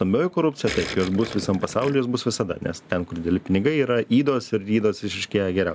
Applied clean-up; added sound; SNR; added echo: none; Gurgling; 12 dB; none.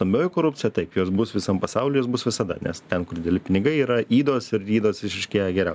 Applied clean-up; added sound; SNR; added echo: none; none; none; none.